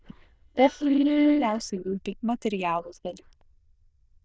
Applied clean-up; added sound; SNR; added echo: neural diffusion model UNIVERSE++.